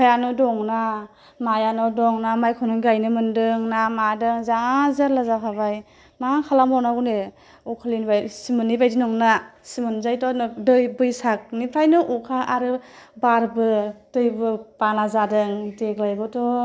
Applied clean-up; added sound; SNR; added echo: none; none; none; none.